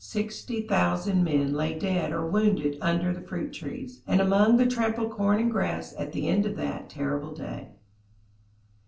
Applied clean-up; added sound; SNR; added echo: none; none; none; reverberation time 0.3 s.